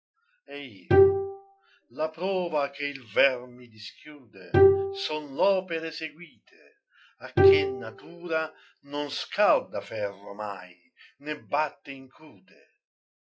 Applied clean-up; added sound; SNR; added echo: classical method log-MMSE.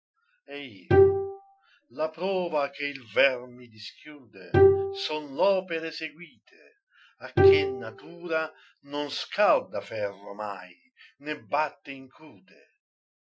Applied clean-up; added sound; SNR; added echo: classical method Wiener filter.